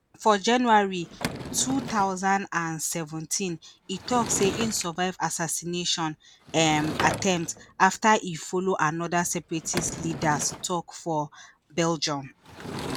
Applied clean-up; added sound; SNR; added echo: none; Sliding door / Wood; 12 dB; none.